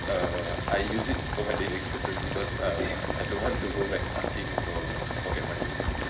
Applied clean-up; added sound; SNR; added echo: none; Boiling; -2 dB; none.